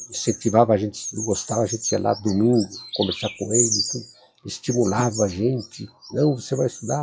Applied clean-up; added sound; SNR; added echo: classical method WPE with log-MMSE.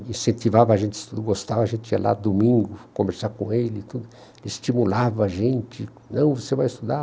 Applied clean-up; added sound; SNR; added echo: none; none; none; none.